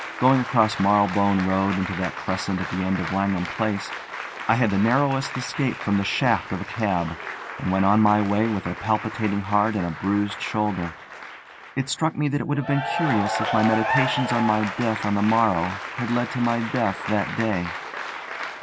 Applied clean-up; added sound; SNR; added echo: none; Applause / Cheering; 8 dB; none.